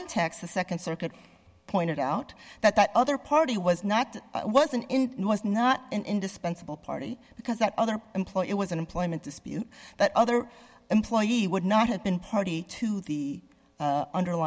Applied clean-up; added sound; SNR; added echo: none; none; none; none.